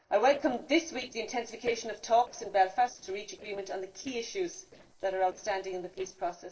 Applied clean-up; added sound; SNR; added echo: neural separator model SepFormer DNS4.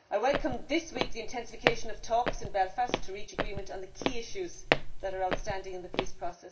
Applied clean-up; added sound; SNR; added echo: none; Walk, footsteps; -1 dB; reverberation time 0.2 s.